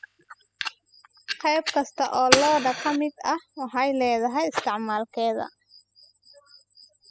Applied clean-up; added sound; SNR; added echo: classical method spectral subtraction.